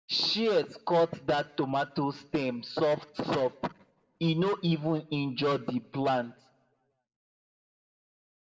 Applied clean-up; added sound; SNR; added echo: none; none; none; reverberation time 0.6 s.